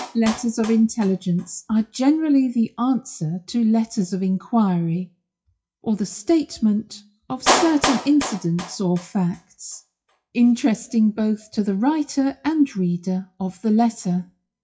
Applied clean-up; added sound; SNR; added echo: classical method WPE with log-MMSE.